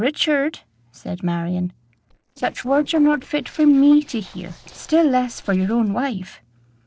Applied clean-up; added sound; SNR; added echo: neural separator model SepFormer DNS4.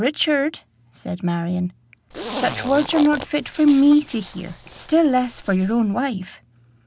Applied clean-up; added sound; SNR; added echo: none; Zipper (clothing); 13 dB; none.